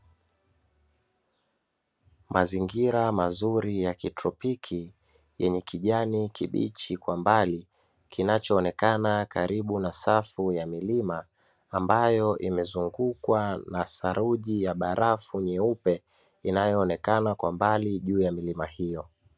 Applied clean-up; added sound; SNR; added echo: none; none; none; none.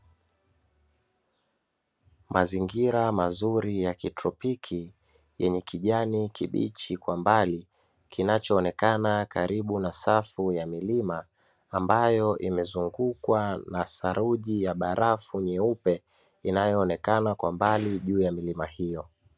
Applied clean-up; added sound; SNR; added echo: none; Gunshot, gunfire; 20 dB; none.